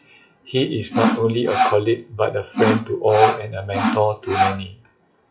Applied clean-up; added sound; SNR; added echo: classical method WPE with log-MMSE.